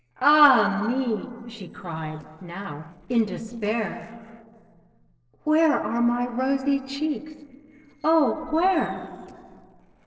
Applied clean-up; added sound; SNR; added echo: neural separator model SepFormer DNS4.